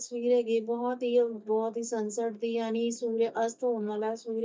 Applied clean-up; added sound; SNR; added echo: neural mask model DeepFilterNet 3.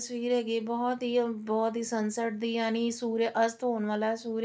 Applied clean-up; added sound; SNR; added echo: none; none; none; none.